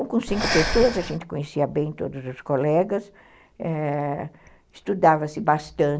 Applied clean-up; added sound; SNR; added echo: none; Breathing; 5 dB; none.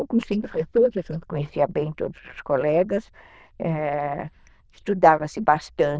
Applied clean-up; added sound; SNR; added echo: neural diffusion model UNIVERSE++.